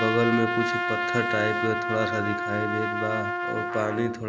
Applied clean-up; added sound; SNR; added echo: none; Trumpet; 0 dB; none.